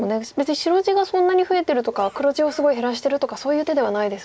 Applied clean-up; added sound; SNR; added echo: neural mask model Resemble Enhance denoiser.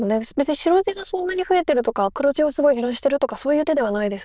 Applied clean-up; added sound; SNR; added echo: neural diffusion model UNIVERSE++.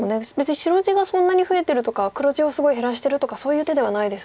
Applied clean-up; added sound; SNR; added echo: none; none; none; none.